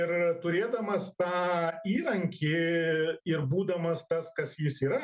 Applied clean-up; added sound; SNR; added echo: none; none; none; none.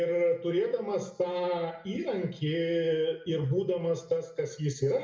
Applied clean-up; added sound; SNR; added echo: none; none; none; reverberation time 0.6 s.